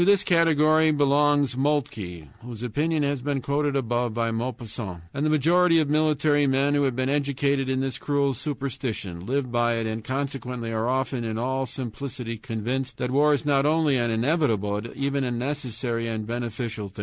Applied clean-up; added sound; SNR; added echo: none; none; none; none.